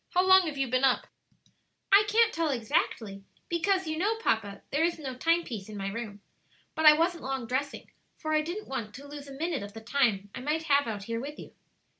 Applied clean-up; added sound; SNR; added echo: none; none; none; none.